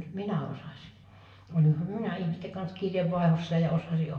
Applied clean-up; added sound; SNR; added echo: none; none; none; reverberation time 0.9 s.